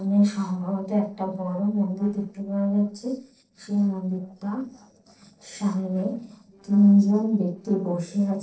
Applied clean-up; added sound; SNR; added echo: neural separator model SepFormer DNS4.